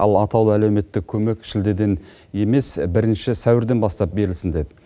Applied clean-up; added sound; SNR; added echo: none; none; none; none.